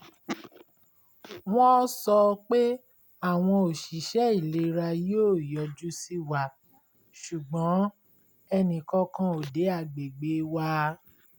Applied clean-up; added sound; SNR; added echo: none; none; none; none.